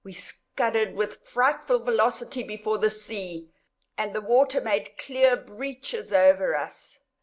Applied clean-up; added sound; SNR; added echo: none; none; none; none.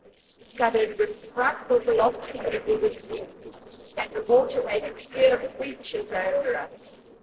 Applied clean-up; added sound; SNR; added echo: neural separator model SepFormer DNS4.